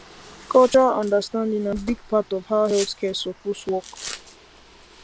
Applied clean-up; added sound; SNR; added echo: none; Domestic sounds, home sounds; 18 dB; none.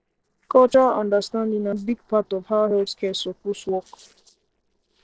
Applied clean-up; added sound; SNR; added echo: neural separator model SepFormer DNS4.